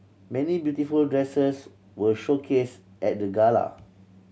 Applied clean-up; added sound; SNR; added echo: none; none; none; none.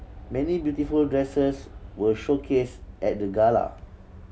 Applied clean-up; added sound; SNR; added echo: none; Aircraft; 16 dB; none.